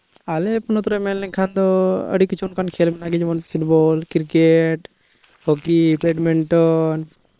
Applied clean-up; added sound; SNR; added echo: neural separator model SepFormer WHAM!.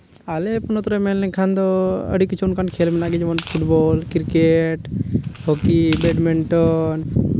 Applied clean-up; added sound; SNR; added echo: none; Tearing; 20 dB; none.